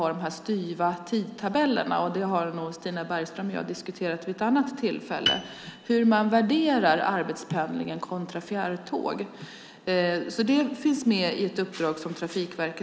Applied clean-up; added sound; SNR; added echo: none; Piano; 7 dB; none.